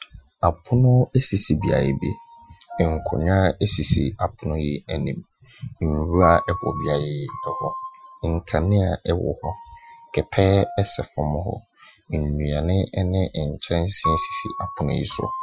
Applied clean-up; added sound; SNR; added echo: classical method Wiener filter.